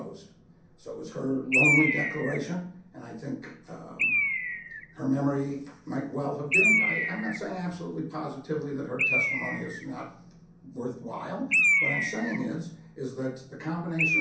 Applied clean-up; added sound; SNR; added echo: none; Bird; -2 dB; reverberation time 0.6 s.